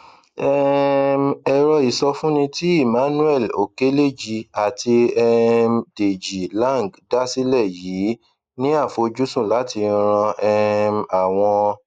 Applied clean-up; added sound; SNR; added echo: neural mask model Resemble Enhance denoiser.